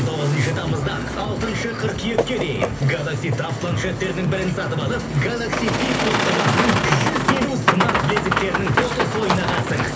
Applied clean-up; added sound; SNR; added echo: none; Boat, Water vehicle; 1 dB; reverberation time 0.3 s.